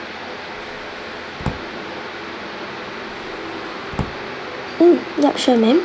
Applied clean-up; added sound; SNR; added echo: none; Drawer open or close; 12 dB; none.